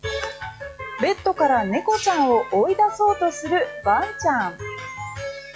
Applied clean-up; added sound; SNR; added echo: classical method log-MMSE.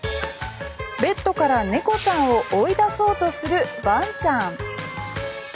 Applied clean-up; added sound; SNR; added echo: none; none; none; none.